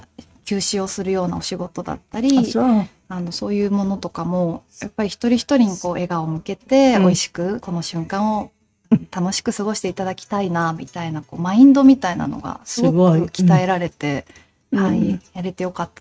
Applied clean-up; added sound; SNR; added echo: neural mask model RNNoise.